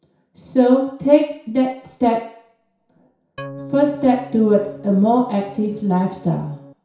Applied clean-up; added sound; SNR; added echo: none; Organ; 16 dB; reverberation time 0.6 s.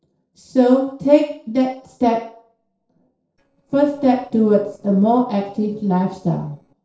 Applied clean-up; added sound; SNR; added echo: neural separator model SepFormer DNS4.